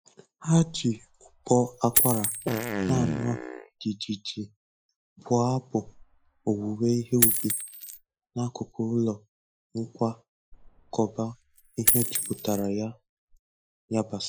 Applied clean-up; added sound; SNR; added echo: classical method Wiener filter.